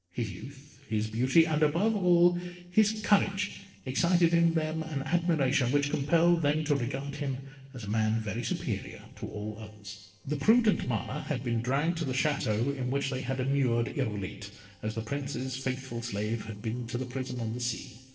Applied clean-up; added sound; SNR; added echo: neural separator model SepFormer DNS4.